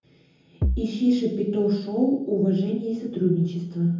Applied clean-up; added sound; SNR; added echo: none; Bass drum; 1 dB; reverberation time 0.7 s.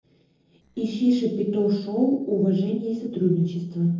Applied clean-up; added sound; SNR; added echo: neural separator model SepFormer DNS4.